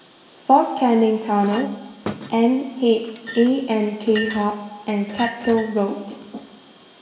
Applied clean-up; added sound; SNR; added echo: none; Chink, clink; 15 dB; reverberation time 1.2 s.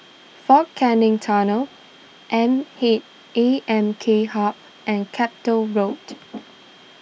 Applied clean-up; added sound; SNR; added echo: none; none; none; none.